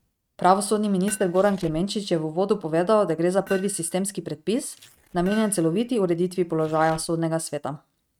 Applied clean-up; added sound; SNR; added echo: neural mask model RNNoise.